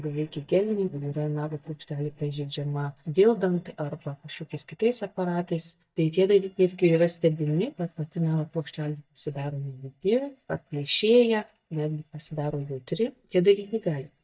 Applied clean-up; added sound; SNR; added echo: neural mask model DeepFilterNet 3.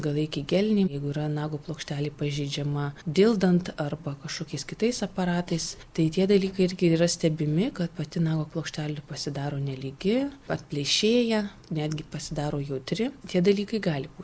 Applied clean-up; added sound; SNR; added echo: none; none; none; none.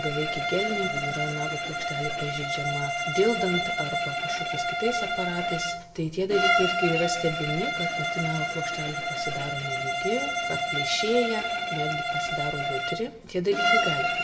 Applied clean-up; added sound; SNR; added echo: none; Bowed string instrument; -2 dB; reverberation time 0.7 s.